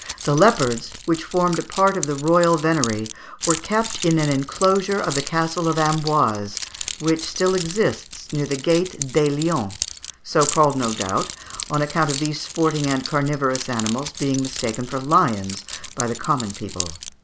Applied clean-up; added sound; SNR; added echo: none; Keys jangling; 11 dB; none.